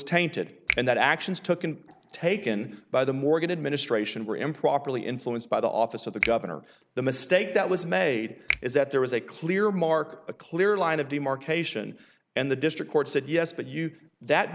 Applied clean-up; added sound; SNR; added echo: none; Finger snapping; 8 dB; none.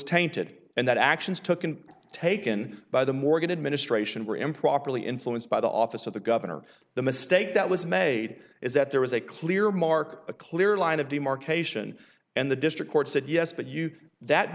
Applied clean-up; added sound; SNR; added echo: none; none; none; none.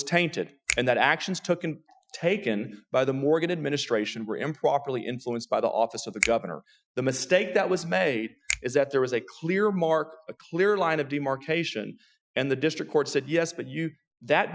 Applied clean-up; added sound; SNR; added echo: classical method Wiener filter.